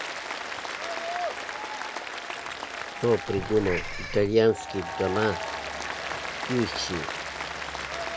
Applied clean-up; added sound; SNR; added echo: none; Applause + Meow / Purr; 4 dB; none.